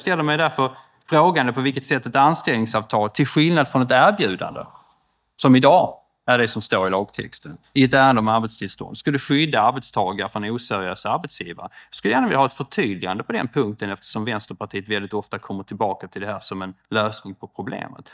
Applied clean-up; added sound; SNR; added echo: neural mask model DeepFilterNet 3.